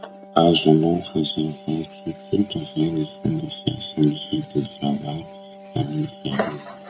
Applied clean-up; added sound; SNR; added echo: none; Wind instrument, woodwind instrument; 19 dB; none.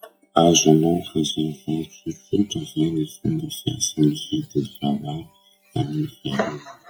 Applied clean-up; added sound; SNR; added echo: classical method log-MMSE.